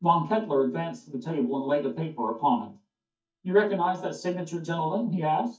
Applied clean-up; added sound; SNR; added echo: neural mask model DeepFilterNet 3.